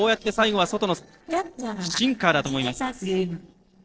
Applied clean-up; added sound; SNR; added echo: neural separator model SepFormer DNS4.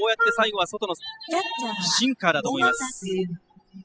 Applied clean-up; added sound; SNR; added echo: classical method spectral subtraction.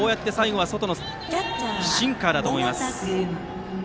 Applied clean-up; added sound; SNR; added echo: none; none; none; none.